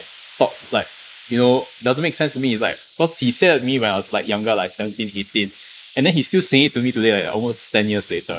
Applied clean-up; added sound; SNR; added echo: neural mask model Resemble Enhance denoiser.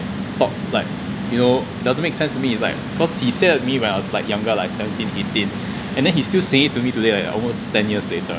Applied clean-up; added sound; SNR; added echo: none; none; none; none.